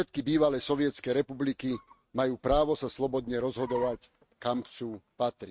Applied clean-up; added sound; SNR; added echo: neural mask model RNNoise.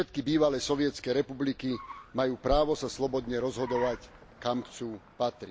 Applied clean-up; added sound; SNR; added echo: none; Car; 17 dB; none.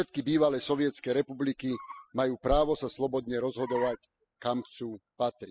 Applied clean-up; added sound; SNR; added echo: classical method spectral subtraction.